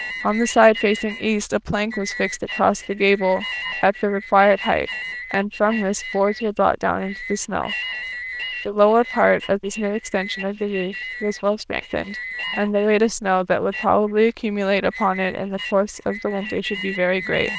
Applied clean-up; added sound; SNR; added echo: neural diffusion model UNIVERSE++.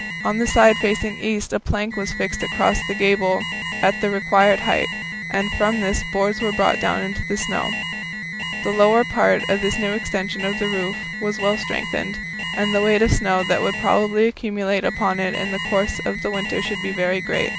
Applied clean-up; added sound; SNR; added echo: none; Alarm; 7 dB; none.